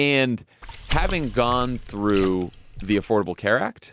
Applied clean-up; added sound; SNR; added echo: none; Water / Splash, splatter; 8 dB; none.